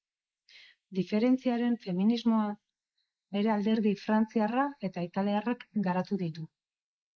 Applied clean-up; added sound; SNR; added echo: neural mask model Resemble Enhance denoiser.